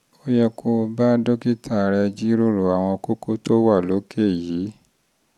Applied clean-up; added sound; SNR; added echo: none; none; none; none.